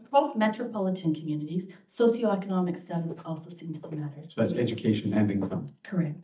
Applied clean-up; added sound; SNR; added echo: neural mask model DeepFilterNet 3.